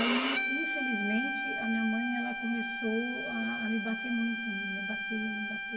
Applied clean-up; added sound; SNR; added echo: none; Bowed string instrument; 0 dB; reverberation time 2.0 s.